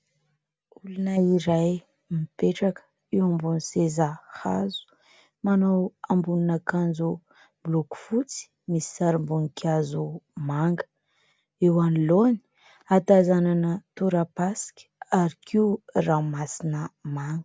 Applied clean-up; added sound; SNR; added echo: none; none; none; none.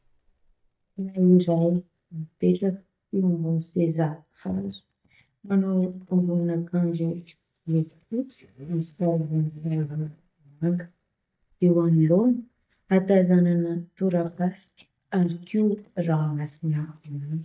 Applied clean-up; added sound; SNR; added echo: neural mask model DeepFilterNet 3.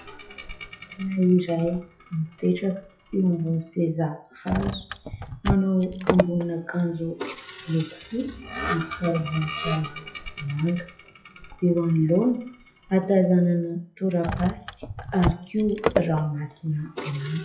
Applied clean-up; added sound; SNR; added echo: classical method WPE with log-MMSE.